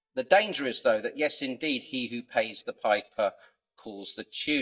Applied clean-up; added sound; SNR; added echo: neural mask model DeepFilterNet 3.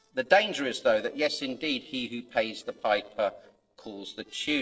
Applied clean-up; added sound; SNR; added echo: neural separator model SepFormer DNS4.